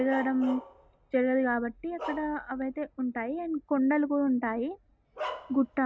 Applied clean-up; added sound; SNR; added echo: none; Bark; 15 dB; none.